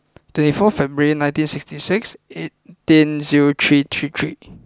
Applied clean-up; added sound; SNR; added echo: none; none; none; none.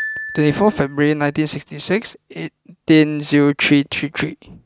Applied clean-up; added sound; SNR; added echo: neural mask model RNNoise.